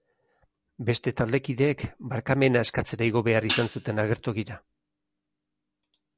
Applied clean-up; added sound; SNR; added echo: none; Hi-hat; 1 dB; none.